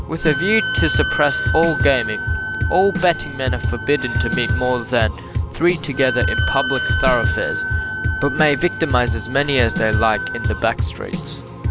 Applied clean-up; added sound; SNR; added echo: none; Wind instrument, woodwind instrument + Drum kit; 1 dB; none.